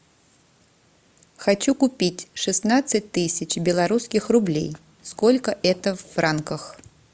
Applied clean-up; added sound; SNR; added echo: none; none; none; none.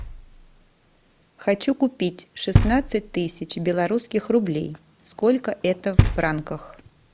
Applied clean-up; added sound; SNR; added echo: none; Knock; 3 dB; none.